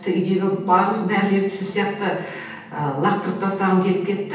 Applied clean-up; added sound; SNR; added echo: none; none; none; reverberation time 0.9 s.